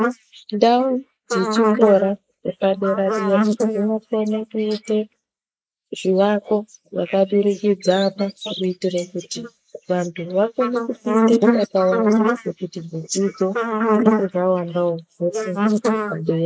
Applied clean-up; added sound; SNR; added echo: neural mask model Resemble Enhance denoiser.